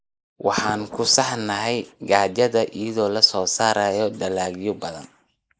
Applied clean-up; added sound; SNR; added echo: neural mask model Resemble Enhance denoiser.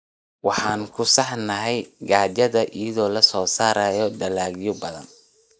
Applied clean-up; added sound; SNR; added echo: neural mask model DeepFilterNet 3.